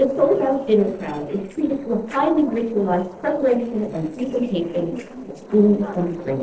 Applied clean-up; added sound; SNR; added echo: neural separator model SepFormer DNS4.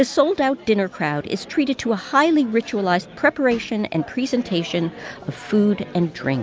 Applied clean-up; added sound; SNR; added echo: none; none; none; none.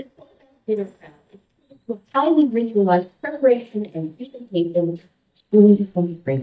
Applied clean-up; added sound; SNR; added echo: neural mask model DeepFilterNet 3.